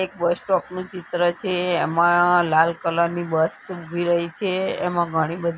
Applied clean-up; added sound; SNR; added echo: none; none; none; none.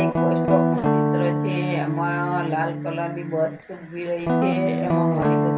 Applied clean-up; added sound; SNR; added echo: none; Guitar; -4 dB; reverberation time 0.3 s.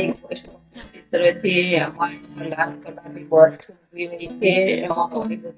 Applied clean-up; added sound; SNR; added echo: neural mask model DeepFilterNet 3.